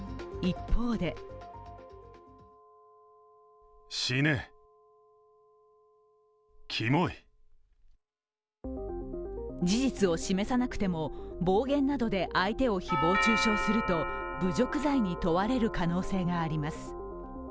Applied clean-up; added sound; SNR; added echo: none; Doorbell; 9 dB; none.